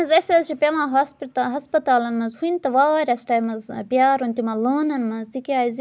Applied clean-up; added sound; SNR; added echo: none; none; none; none.